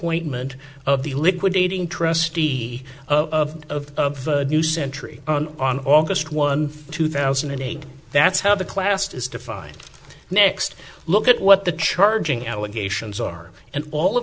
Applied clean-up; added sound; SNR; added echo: none; none; none; none.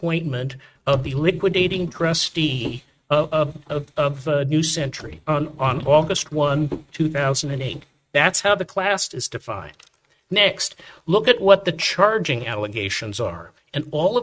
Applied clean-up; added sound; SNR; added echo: neural mask model RNNoise.